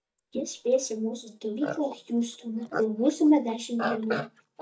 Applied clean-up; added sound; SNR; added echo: neural mask model DeepFilterNet 3.